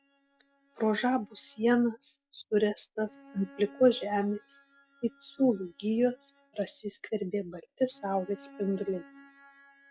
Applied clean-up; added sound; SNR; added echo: classical method log-MMSE.